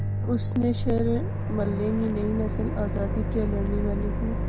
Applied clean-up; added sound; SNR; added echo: none; Microwave oven; -1 dB; none.